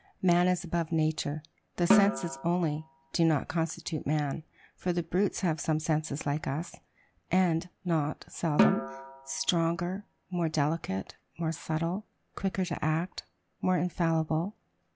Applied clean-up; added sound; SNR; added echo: none; Snare drum; 3 dB; none.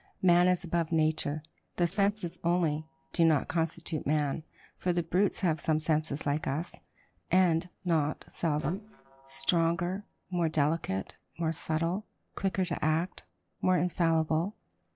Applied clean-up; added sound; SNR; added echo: neural separator model SepFormer DNS4.